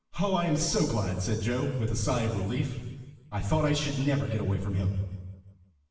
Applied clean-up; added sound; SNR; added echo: none; none; none; reverberation time 1.3 s.